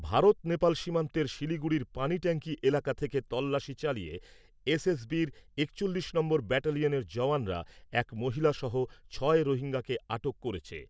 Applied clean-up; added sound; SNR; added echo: none; none; none; none.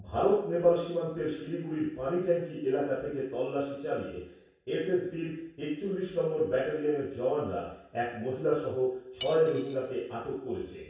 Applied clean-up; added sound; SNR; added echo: none; Cutlery, silverware / Dishes, pots, and pans; 13 dB; reverberation time 0.7 s.